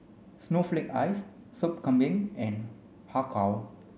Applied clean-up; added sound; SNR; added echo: none; none; none; none.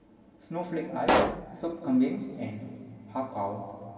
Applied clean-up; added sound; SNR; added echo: none; Explosion; -3 dB; reverberation time 2.3 s.